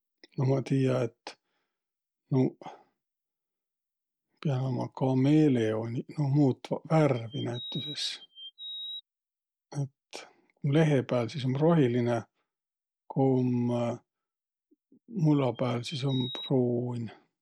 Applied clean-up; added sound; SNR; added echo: none; Bird vocalization, bird call, bird song; 13 dB; none.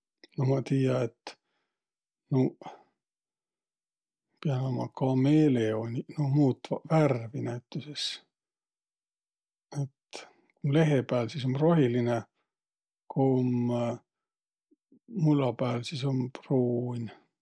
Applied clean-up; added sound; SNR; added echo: none; none; none; none.